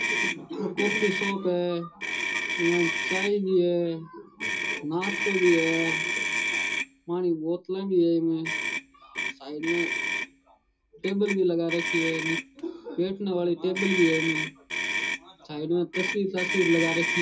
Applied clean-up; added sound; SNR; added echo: none; Motor vehicle (road); 3 dB; reverberation time 0.2 s.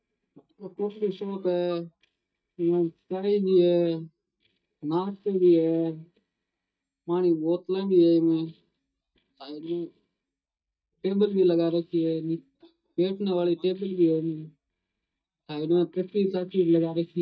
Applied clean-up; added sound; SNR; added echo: neural mask model DeepFilterNet 3.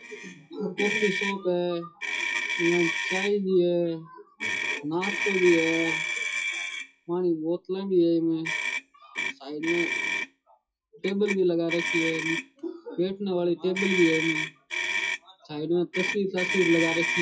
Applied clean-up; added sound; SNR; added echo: classical method WPE with log-MMSE.